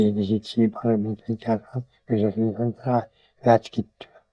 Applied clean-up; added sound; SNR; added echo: neural mask model DeepFilterNet 3.